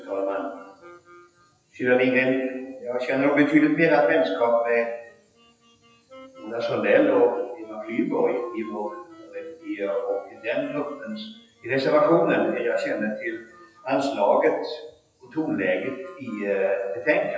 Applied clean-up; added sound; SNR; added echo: classical method WPE with log-MMSE.